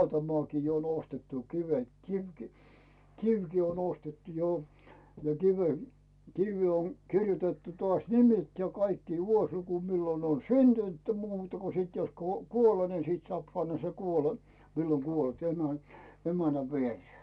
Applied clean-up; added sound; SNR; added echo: none; none; none; none.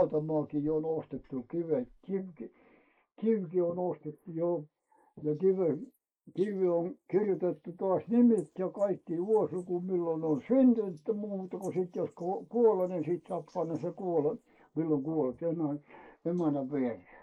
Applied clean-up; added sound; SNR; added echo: neural mask model Resemble Enhance denoiser.